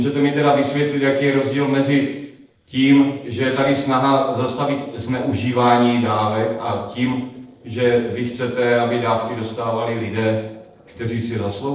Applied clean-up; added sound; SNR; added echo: neural separator model SepFormer DNS4.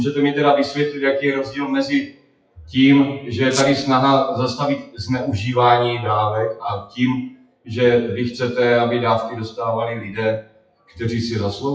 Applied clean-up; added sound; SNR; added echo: classical method WPE with log-MMSE.